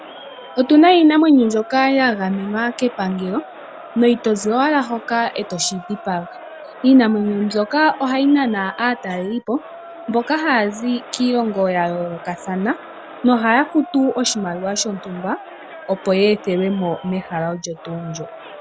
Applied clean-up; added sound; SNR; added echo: none; Crowd; 18 dB; none.